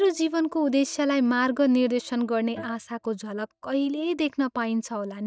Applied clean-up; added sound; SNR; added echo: neural mask model DeepFilterNet 3.